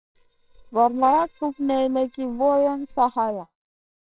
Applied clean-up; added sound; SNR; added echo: neural separator model SepFormer WHAMR!.